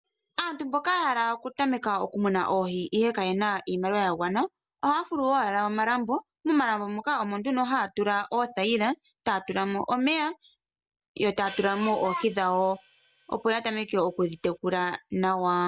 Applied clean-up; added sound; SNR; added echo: none; Hi-hat; 19 dB; none.